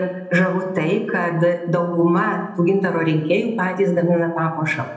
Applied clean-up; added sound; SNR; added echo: none; none; none; reverberation time 0.8 s.